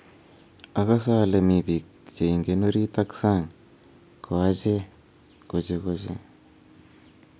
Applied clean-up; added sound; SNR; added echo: none; none; none; none.